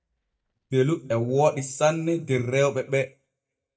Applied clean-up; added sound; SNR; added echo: neural mask model DeepFilterNet 3.